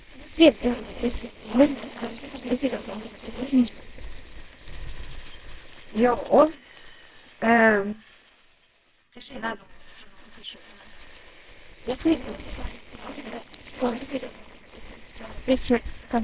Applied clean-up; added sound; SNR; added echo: neural separator model SepFormer WHAMR!.